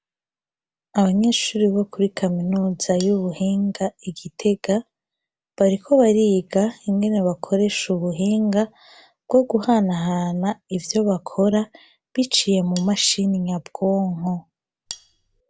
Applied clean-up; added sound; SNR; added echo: none; Cutlery, silverware; 18 dB; none.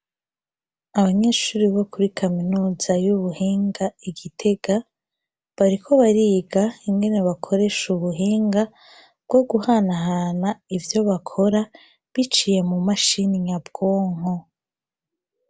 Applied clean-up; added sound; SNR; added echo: none; none; none; none.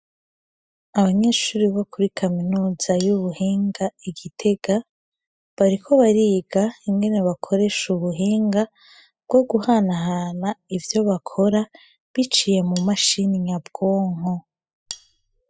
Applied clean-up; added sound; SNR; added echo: classical method spectral subtraction.